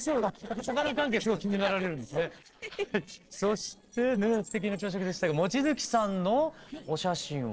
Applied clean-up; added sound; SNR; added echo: neural separator model SepFormer DNS4.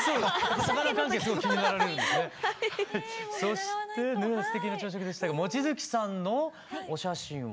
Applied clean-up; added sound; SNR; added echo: none; none; none; none.